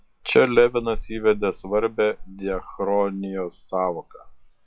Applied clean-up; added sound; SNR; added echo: classical method log-MMSE.